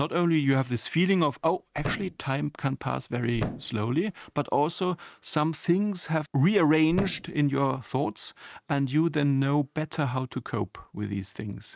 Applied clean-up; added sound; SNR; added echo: neural mask model RNNoise.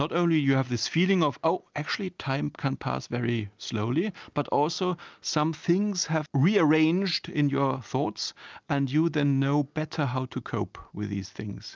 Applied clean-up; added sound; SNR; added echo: none; none; none; none.